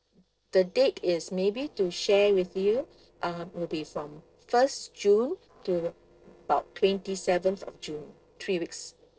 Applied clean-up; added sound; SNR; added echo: neural separator model SepFormer DNS4.